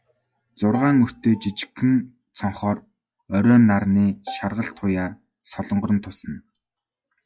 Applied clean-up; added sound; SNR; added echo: classical method log-MMSE.